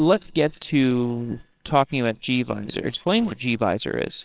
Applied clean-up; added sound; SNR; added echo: neural separator model SepFormer WHAMR!.